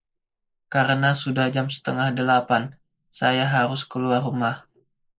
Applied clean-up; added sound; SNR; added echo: neural mask model Resemble Enhance denoiser.